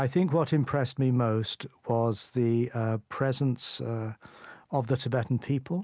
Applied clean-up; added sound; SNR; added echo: none; none; none; none.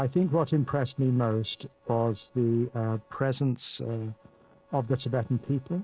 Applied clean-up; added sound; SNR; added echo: neural separator model SepFormer DNS4.